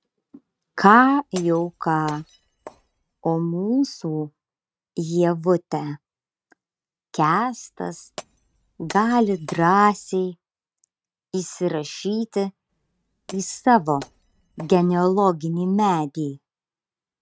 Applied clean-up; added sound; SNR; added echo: neural mask model RNNoise.